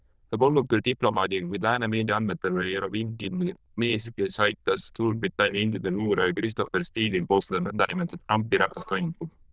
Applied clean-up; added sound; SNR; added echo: neural diffusion model UNIVERSE++.